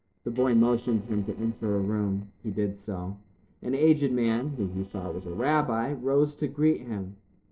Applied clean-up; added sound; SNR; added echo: neural separator model SepFormer DNS4.